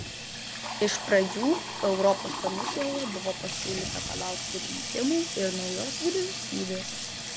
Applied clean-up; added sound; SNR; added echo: none; Sink (filling or washing) / Water tap, faucet; 4 dB; none.